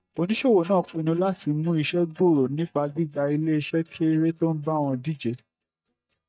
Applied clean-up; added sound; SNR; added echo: neural mask model DeepFilterNet 3.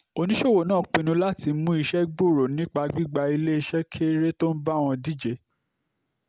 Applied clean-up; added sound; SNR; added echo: none; none; none; none.